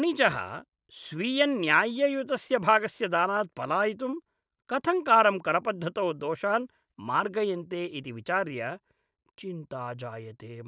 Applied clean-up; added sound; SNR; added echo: none; none; none; none.